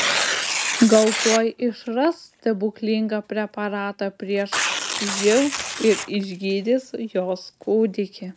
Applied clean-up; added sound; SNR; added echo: none; Tearing; 6 dB; none.